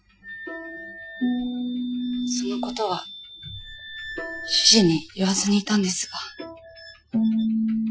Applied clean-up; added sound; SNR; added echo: classical method Wiener filter.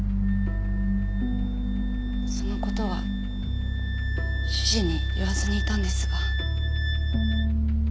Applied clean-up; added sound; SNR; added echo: none; Wind instrument, woodwind instrument; 16 dB; none.